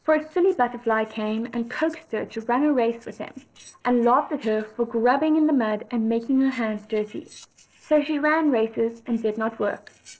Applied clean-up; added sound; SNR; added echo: neural separator model SepFormer DNS4.